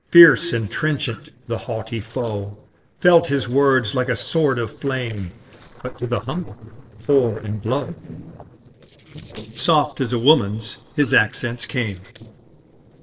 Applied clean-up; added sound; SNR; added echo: neural separator model SepFormer DNS4.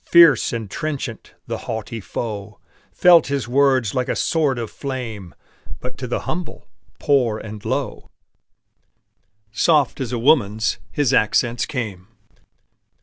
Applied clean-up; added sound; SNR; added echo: none; none; none; none.